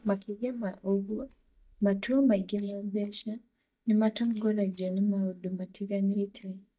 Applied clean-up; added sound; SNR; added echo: neural mask model DeepFilterNet 3.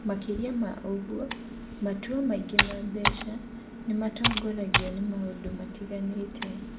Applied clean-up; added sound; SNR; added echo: none; Computer keyboard; 0 dB; reverberation time 0.5 s.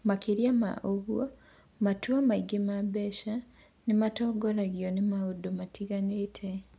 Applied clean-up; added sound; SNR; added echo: none; none; none; none.